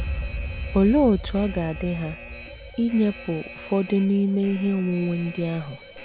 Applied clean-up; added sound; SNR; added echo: none; Alarm; 10 dB; none.